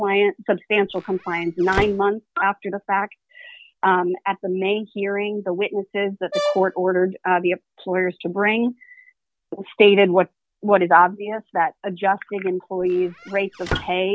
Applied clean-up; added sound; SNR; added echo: none; Brass instrument + Squeak / Slam / Wood; 9 dB; none.